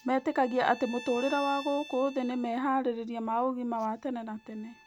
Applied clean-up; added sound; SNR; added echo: none; Bowed string instrument; 18 dB; none.